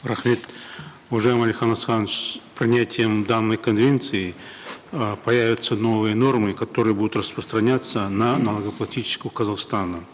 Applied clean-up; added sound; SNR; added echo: none; none; none; none.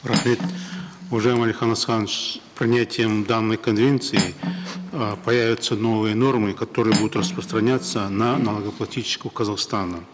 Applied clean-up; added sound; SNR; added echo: none; Cutlery, silverware; 9 dB; none.